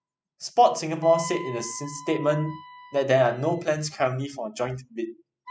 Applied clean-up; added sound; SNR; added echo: classical method spectral subtraction.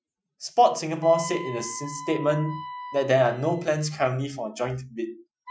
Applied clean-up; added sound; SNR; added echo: classical method Wiener filter.